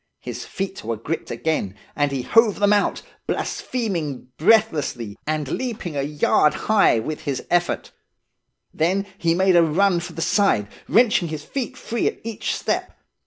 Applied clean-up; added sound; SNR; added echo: none; none; none; none.